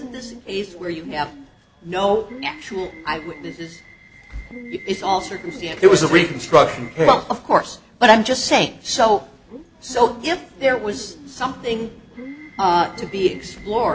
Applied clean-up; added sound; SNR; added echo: none; Subway, metro, underground / Alarm; 19 dB; none.